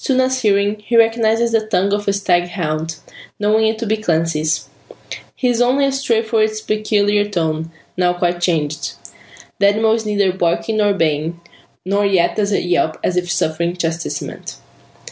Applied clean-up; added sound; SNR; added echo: none; none; none; none.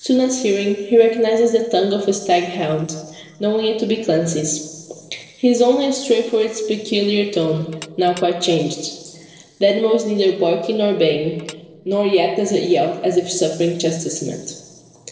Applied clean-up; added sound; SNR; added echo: neural separator model SepFormer DNS4.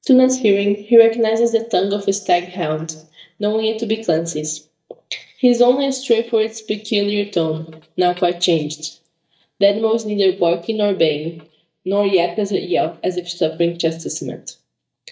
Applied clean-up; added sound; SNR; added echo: neural mask model DeepFilterNet 3.